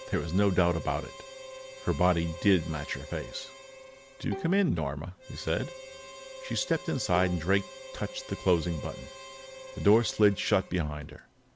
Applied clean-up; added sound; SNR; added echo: none; Bowed string instrument + Harmonica; 15 dB; none.